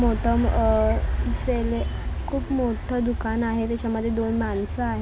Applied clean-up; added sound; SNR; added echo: none; none; none; none.